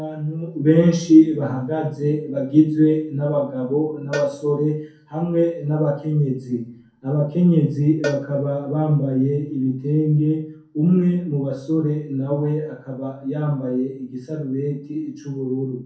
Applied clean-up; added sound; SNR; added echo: none; Cowbell; 14 dB; reverberation time 0.5 s.